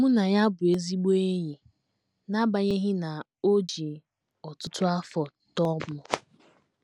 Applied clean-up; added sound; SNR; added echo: none; none; none; none.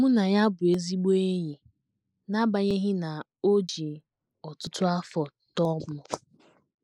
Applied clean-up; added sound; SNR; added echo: neural mask model Resemble Enhance denoiser.